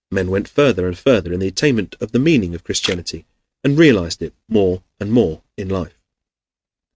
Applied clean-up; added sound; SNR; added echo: neural mask model RNNoise.